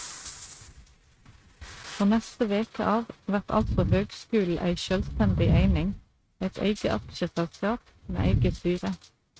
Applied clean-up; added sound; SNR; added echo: neural mask model RNNoise.